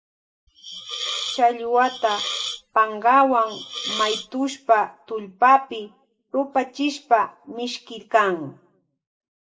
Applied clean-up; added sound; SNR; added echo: none; Hiss; 8 dB; reverberation time 0.3 s.